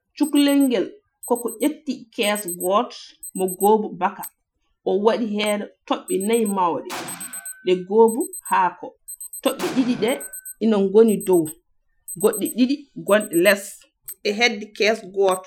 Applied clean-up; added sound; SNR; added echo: classical method Wiener filter.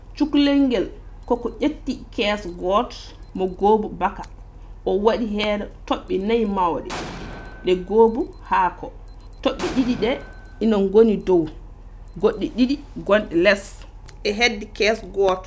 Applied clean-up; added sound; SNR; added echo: none; Explosion + Alarm; 15 dB; none.